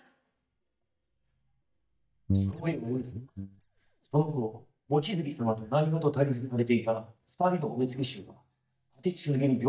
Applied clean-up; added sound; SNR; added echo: neural mask model DeepFilterNet 3.